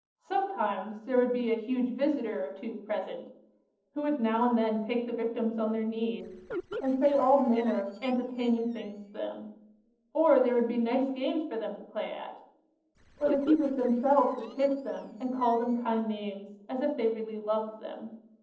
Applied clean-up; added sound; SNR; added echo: neural separator model SepFormer DNS4.